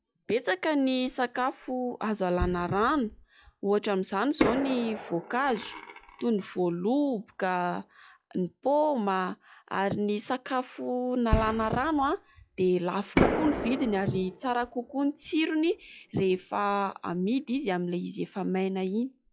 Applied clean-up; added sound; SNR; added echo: classical method log-MMSE.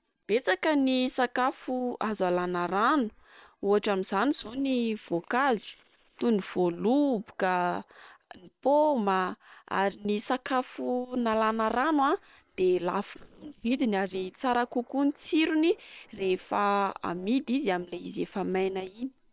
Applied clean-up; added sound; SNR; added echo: neural separator model SepFormer WHAM!.